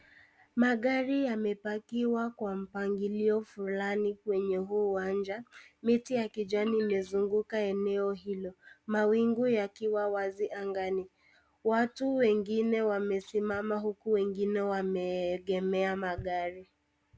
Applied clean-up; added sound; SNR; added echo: none; none; none; none.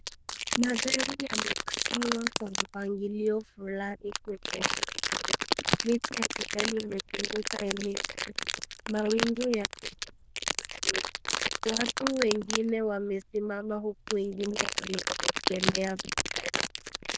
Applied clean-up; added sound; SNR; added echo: neural diffusion model UNIVERSE++.